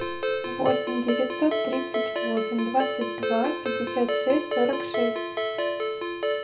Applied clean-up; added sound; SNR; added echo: none; Ringtone; 0 dB; reverberation time 0.3 s.